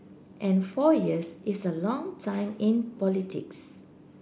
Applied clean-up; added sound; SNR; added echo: none; none; none; none.